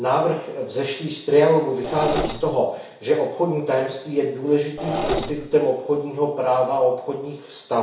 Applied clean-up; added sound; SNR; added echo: none; Engine / Mechanisms; 5 dB; reverberation time 0.6 s.